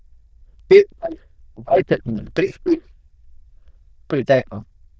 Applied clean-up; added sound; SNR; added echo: neural diffusion model UNIVERSE++.